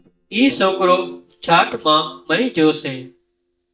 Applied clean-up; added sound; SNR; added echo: neural mask model DeepFilterNet 3.